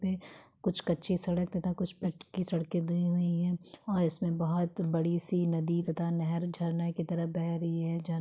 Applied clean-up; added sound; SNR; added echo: neural mask model Resemble Enhance denoiser.